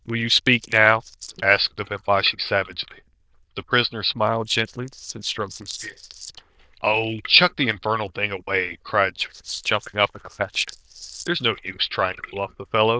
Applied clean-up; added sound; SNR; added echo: neural diffusion model UNIVERSE++.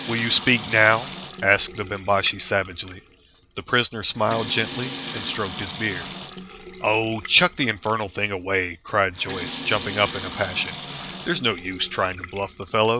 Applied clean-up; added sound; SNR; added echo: none; Sink (filling or washing) / Water tap, faucet; 9 dB; none.